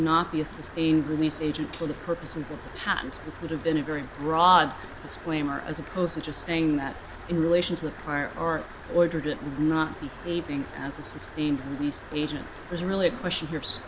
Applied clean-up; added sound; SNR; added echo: none; Stream; 14 dB; none.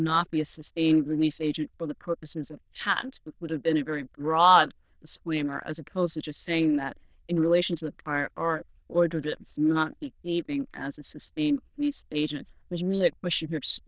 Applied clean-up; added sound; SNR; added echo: neural diffusion model UNIVERSE++.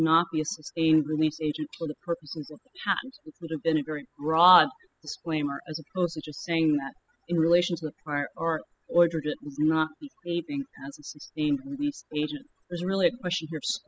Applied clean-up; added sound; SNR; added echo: classical method spectral subtraction.